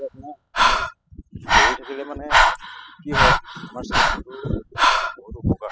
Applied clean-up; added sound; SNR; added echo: classical method spectral subtraction.